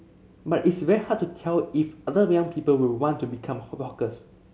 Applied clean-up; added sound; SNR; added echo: none; none; none; none.